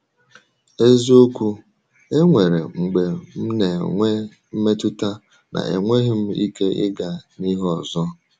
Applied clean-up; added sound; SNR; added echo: none; none; none; none.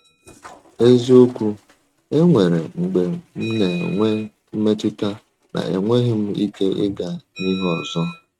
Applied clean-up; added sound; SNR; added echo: neural mask model RNNoise.